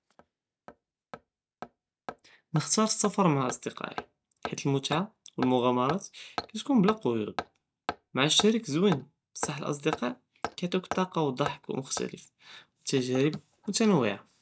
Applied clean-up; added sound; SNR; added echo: none; Hammer; 13 dB; none.